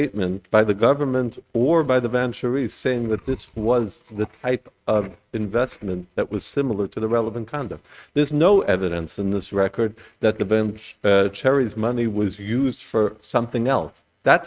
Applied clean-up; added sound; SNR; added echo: neural mask model RNNoise.